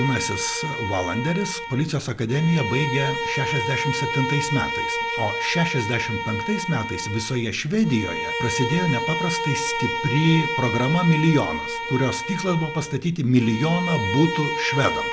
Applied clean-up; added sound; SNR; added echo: none; Bowed string instrument; 4 dB; none.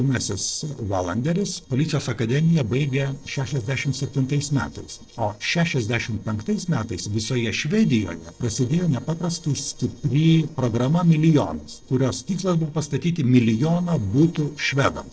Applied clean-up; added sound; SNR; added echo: neural separator model SepFormer DNS4.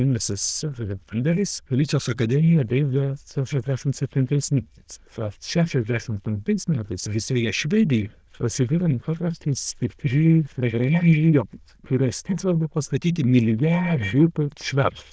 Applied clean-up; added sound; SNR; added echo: neural diffusion model UNIVERSE++.